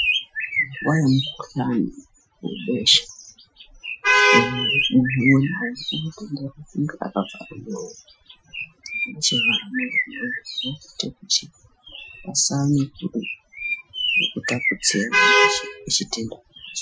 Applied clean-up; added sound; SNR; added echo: classical method Wiener filter.